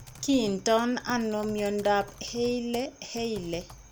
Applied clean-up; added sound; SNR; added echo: none; Typing; 18 dB; none.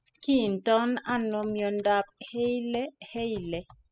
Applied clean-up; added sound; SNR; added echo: classical method spectral subtraction.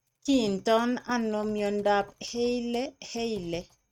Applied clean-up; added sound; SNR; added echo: neural mask model RNNoise.